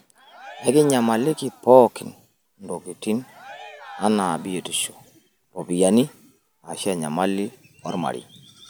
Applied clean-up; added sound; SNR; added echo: none; Cheering; 19 dB; none.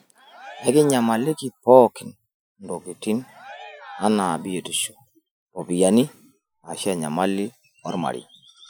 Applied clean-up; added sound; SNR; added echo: classical method Wiener filter.